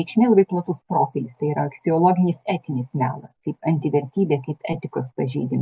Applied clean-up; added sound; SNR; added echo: none; none; none; none.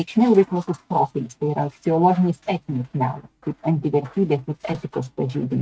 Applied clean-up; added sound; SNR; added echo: neural mask model RNNoise.